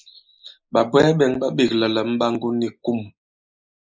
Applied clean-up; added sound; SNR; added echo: neural mask model Resemble Enhance denoiser.